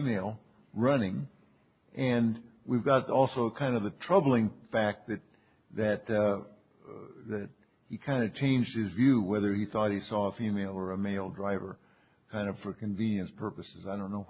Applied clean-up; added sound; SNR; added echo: none; none; none; none.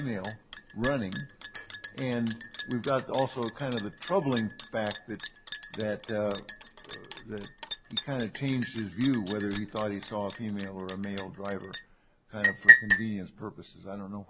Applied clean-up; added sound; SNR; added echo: none; Liquid; 0 dB; none.